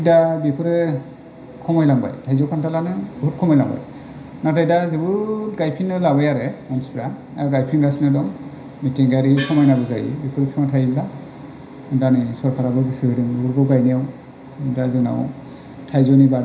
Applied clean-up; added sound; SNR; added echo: none; Gong; 14 dB; reverberation time 0.5 s.